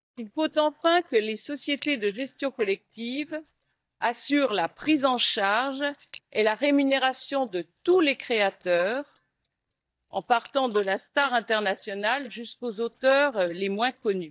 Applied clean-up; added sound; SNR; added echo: neural mask model DeepFilterNet 3.